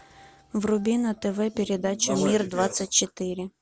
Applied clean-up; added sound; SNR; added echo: none; none; none; none.